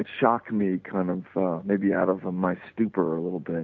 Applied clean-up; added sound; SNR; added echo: none; none; none; none.